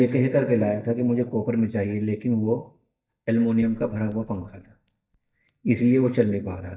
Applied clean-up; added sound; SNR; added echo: neural mask model DeepFilterNet 3.